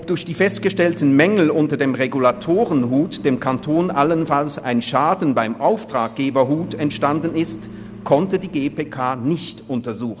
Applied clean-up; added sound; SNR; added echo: none; Engine + Bass guitar; 18 dB; none.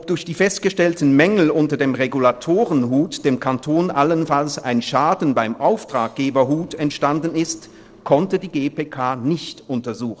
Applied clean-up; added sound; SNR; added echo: neural separator model SepFormer DNS4.